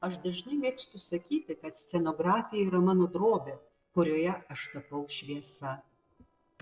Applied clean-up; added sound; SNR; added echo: neural separator model SepFormer DNS4.